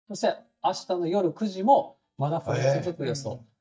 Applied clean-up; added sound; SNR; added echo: neural mask model DeepFilterNet 3.